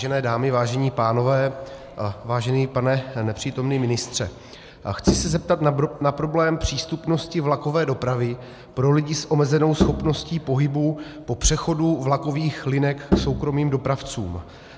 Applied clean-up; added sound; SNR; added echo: none; Bowed string instrument; 4 dB; none.